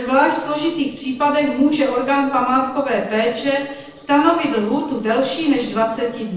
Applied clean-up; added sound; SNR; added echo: neural separator model SepFormer DNS4.